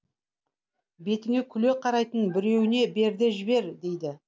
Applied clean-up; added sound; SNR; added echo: none; none; none; none.